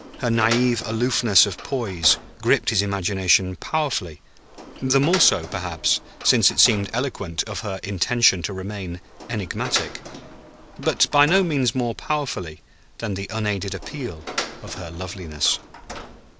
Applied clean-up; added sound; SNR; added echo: none; Door; 13 dB; none.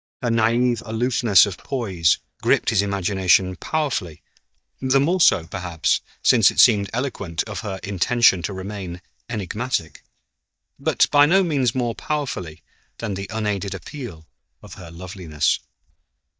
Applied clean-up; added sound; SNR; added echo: neural mask model DeepFilterNet 3.